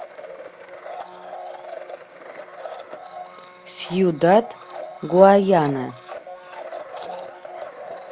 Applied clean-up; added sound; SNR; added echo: none; Domestic sounds, home sounds; 13 dB; none.